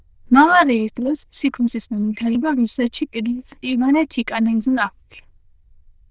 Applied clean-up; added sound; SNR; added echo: neural diffusion model UNIVERSE++.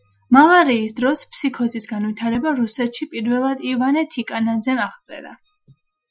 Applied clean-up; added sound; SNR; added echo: classical method Wiener filter.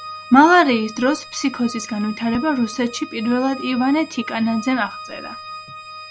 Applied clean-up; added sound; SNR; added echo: none; Organ; 16 dB; none.